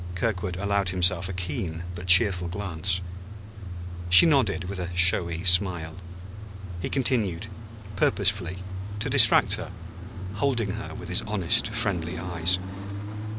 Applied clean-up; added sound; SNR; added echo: none; Idling / Engine starting / Accelerating, revving, vroom / Car; 7 dB; none.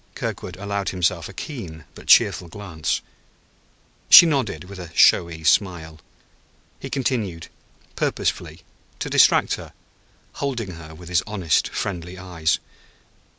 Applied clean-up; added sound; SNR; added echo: none; none; none; none.